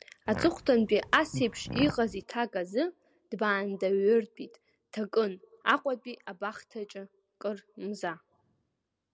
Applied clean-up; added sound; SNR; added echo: none; Fart; 8 dB; none.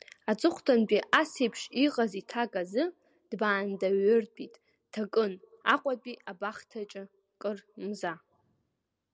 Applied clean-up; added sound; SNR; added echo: none; none; none; none.